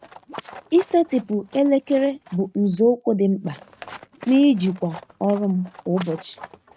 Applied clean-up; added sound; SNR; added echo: neural mask model RNNoise.